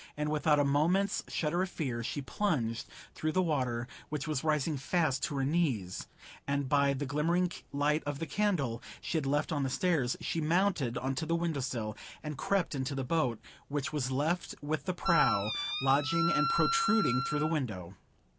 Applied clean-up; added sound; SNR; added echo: none; Wind instrument, woodwind instrument; 2 dB; none.